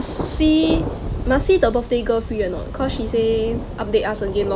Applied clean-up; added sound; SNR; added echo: none; Thunder; 10 dB; none.